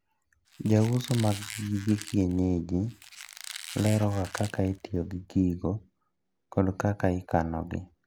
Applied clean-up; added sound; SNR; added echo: none; Squeak; 15 dB; none.